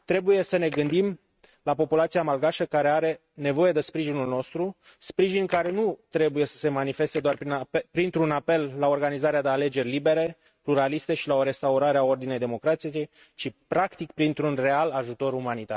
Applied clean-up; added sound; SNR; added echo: neural mask model RNNoise.